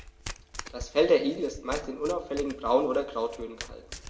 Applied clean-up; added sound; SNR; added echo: none; Domestic sounds, home sounds; 14 dB; reverberation time 2.1 s.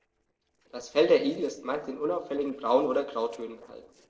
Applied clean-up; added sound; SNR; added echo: neural separator model SepFormer DNS4.